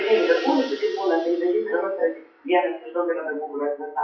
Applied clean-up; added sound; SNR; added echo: classical method WPE with log-MMSE.